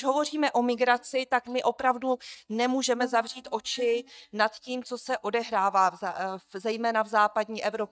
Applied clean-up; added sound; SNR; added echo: neural mask model DeepFilterNet 3.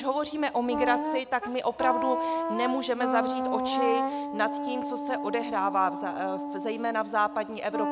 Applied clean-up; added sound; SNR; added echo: none; Wind instrument, woodwind instrument; 2 dB; none.